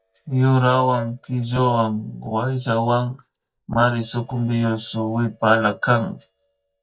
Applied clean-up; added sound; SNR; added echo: neural mask model DeepFilterNet 3.